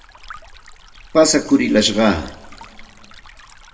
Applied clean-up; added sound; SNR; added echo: none; Stream; 20 dB; reverberation time 0.9 s.